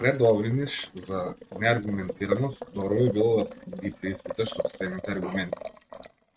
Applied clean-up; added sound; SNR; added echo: neural mask model RNNoise.